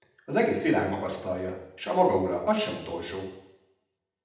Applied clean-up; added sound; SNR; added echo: none; none; none; reverberation time 0.8 s.